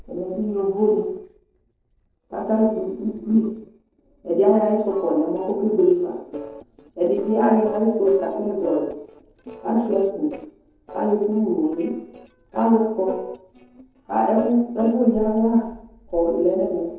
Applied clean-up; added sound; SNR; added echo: neural separator model SepFormer DNS4.